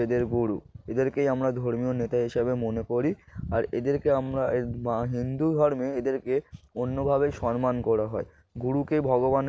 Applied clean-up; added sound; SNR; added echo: none; none; none; none.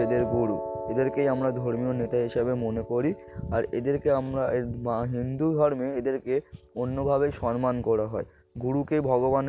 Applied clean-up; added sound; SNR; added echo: none; Piano; 13 dB; none.